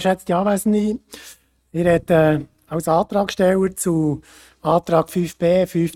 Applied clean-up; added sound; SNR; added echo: neural mask model RNNoise.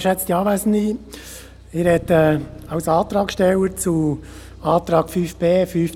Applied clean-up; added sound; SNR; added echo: none; Bass guitar; 20 dB; none.